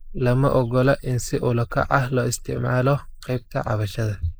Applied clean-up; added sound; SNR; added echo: neural mask model Resemble Enhance denoiser.